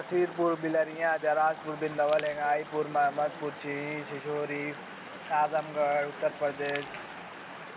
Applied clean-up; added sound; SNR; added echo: none; Crackle + Chatter / Stream; 15 dB; none.